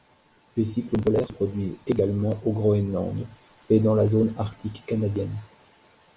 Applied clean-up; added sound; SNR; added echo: none; none; none; none.